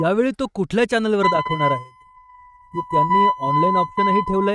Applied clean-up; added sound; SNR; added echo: neural mask model RNNoise.